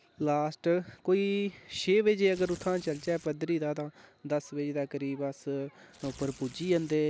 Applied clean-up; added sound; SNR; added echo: none; Tearing; 20 dB; none.